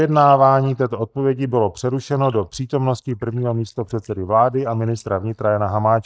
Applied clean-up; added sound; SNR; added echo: neural mask model DeepFilterNet 3.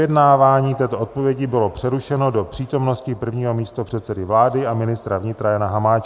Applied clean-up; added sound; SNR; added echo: none; none; none; none.